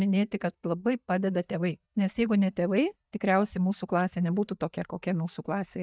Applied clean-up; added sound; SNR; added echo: neural mask model DeepFilterNet 3.